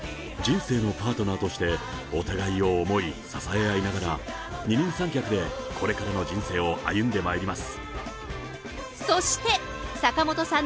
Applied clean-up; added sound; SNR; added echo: none; Bass drum; 18 dB; none.